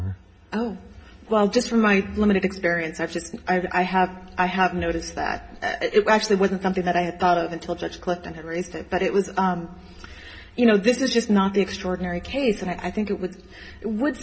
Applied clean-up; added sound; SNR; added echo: none; none; none; reverberation time 0.3 s.